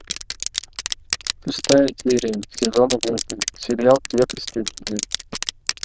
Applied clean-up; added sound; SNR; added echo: neural diffusion model UNIVERSE++.